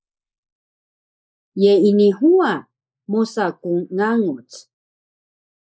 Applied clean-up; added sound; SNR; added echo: neural mask model Resemble Enhance denoiser.